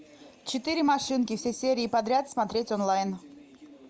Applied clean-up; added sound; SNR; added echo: none; none; none; none.